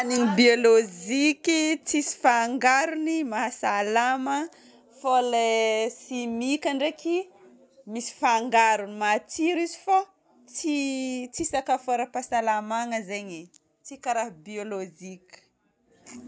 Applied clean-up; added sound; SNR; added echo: none; none; none; none.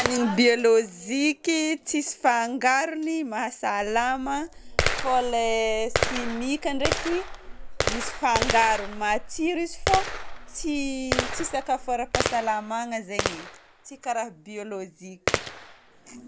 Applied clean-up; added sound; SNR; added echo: none; Gunshot, gunfire; 5 dB; none.